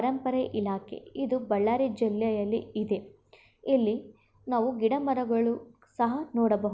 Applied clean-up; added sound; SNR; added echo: none; none; none; none.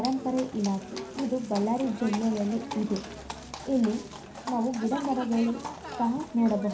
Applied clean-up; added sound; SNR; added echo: none; Livestock, farm animals, working animals; 11 dB; reverberation time 0.3 s.